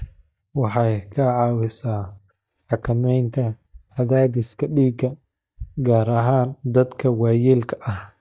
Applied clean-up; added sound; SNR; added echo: neural mask model DeepFilterNet 3.